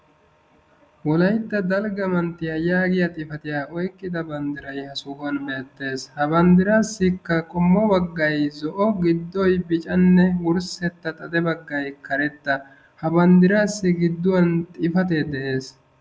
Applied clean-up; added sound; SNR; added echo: none; none; none; none.